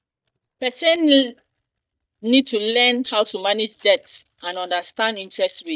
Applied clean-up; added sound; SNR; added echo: neural mask model DeepFilterNet 3.